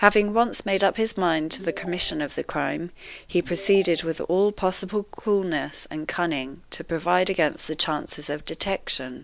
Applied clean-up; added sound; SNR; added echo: none; Ringtone / Chime; 19 dB; none.